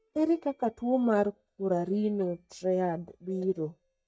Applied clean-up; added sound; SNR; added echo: neural mask model DeepFilterNet 3.